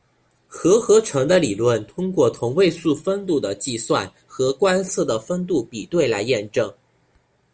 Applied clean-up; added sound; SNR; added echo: none; none; none; none.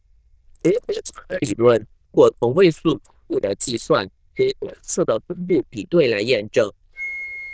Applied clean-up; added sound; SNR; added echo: neural diffusion model UNIVERSE++.